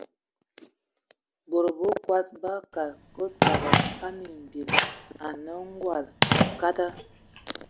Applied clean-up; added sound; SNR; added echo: none; Telephone; -2 dB; none.